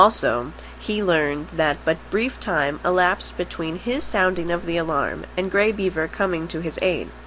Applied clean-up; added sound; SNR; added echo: none; none; none; none.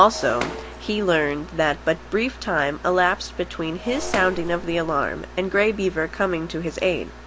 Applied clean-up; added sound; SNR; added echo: none; Shatter; 15 dB; none.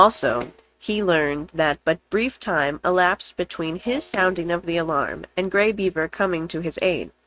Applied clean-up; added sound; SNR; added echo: neural mask model RNNoise.